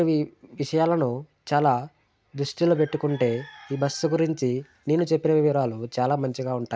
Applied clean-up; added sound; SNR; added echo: none; none; none; none.